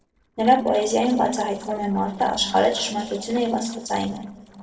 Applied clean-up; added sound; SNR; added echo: neural separator model SepFormer DNS4.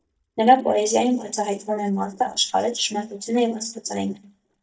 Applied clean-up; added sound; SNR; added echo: neural mask model DeepFilterNet 3.